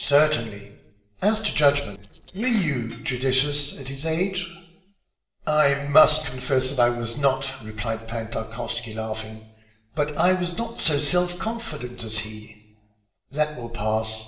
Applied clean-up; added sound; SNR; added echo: neural separator model SepFormer DNS4.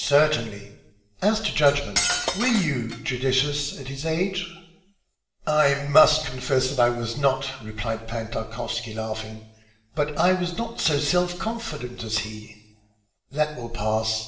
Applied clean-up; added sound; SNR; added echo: none; Cutlery, silverware; 4 dB; reverberation time 0.8 s.